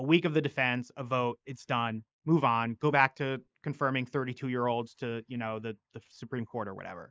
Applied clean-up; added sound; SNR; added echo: neural mask model Resemble Enhance denoiser.